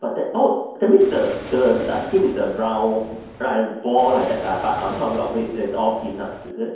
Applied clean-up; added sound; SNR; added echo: none; Waves, surf; 16 dB; reverberation time 0.9 s.